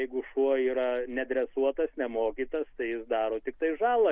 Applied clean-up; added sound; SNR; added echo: none; none; none; none.